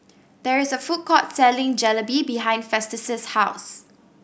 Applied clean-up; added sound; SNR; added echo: none; none; none; none.